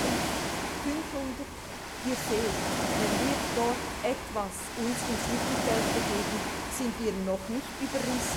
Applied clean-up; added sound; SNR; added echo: none; Ocean; -1 dB; none.